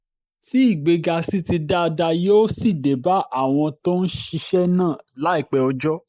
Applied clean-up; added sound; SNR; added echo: neural mask model Resemble Enhance denoiser.